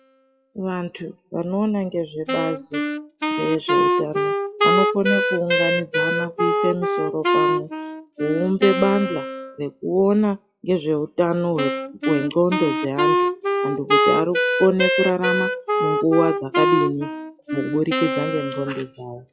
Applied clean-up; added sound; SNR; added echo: classical method WPE with log-MMSE.